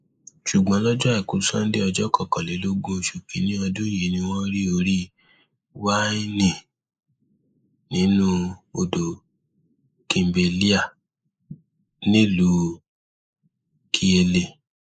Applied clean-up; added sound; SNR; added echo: neural mask model Resemble Enhance denoiser.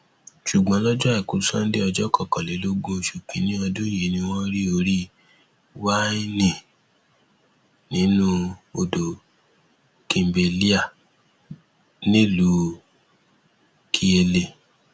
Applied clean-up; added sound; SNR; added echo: none; none; none; none.